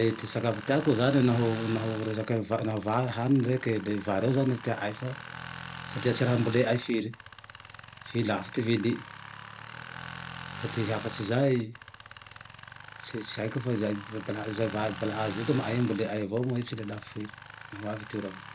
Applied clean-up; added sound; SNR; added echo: none; Tools; 13 dB; none.